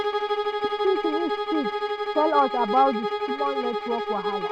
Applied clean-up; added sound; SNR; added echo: none; Bowed string instrument; 0 dB; none.